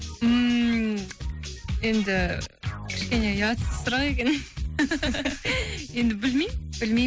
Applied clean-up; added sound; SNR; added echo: none; none; none; none.